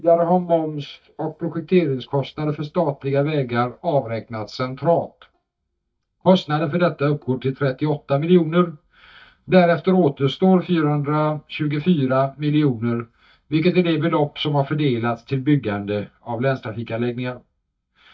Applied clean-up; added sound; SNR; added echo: neural mask model DeepFilterNet 3.